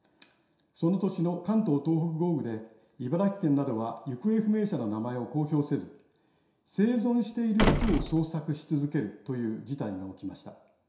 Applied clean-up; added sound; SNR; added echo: none; Slam; 1 dB; reverberation time 0.7 s.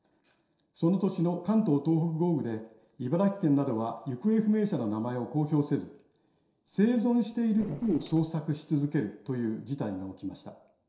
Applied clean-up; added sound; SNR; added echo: neural separator model SepFormer DNS4.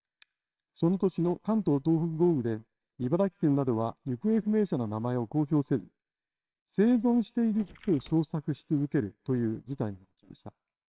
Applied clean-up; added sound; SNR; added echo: neural separator model SepFormer WHAMR!.